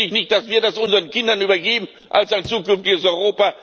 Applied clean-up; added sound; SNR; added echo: neural separator model SepFormer DNS4.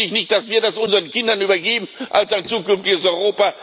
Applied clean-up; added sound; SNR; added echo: neural mask model Resemble Enhance denoiser.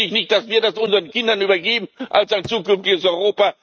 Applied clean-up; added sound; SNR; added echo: neural mask model RNNoise.